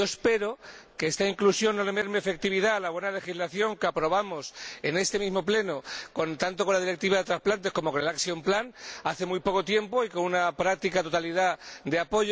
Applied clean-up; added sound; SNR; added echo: none; none; none; none.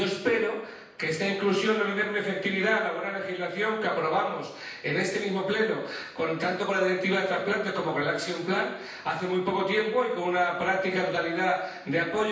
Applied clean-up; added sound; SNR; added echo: none; none; none; reverberation time 0.9 s.